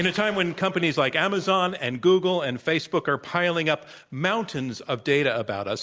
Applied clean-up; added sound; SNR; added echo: none; none; none; none.